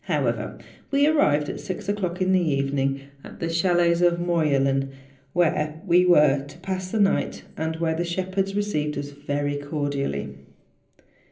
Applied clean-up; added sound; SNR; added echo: none; none; none; reverberation time 0.5 s.